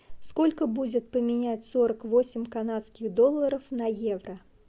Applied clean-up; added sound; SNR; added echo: none; none; none; none.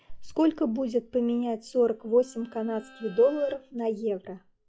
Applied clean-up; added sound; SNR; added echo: classical method log-MMSE.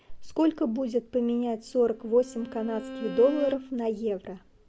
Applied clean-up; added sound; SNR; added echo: none; Bowed string instrument; 13 dB; none.